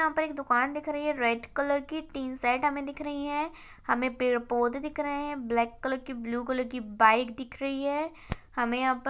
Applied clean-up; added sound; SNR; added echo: none; none; none; none.